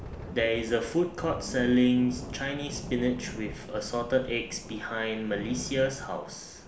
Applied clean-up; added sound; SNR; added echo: none; Thunder; 12 dB; none.